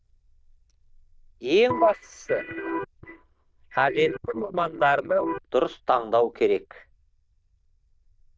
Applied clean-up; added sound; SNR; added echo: neural diffusion model UNIVERSE++.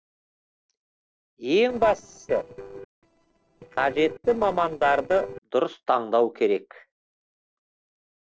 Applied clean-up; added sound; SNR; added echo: neural separator model SepFormer DNS4.